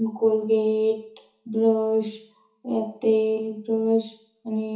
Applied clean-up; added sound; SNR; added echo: none; none; none; reverberation time 0.7 s.